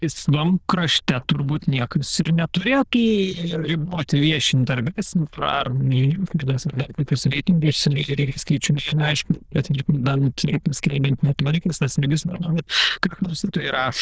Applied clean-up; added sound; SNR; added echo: neural diffusion model UNIVERSE++.